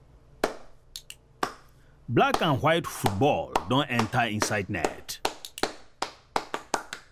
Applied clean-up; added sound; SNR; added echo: none; Clapping; 5 dB; none.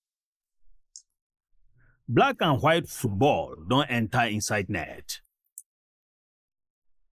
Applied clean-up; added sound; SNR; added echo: neural mask model Resemble Enhance denoiser.